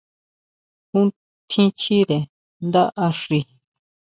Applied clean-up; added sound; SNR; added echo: none; none; none; none.